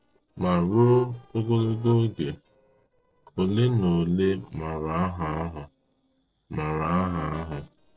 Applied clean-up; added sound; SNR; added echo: neural separator model SepFormer DNS4.